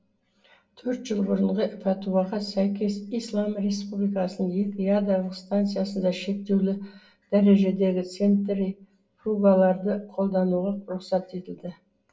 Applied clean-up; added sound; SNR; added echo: none; none; none; reverberation time 0.1 s.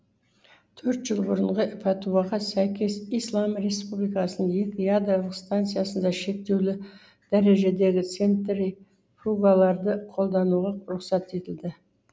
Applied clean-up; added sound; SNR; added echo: none; none; none; none.